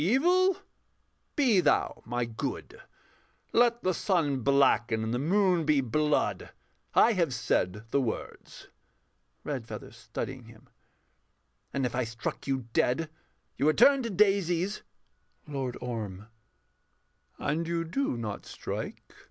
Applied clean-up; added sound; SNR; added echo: none; none; none; none.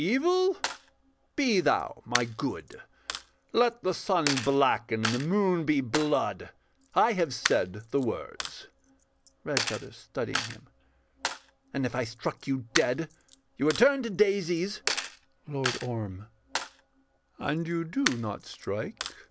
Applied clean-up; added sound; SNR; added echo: none; Coin (dropping); 9 dB; none.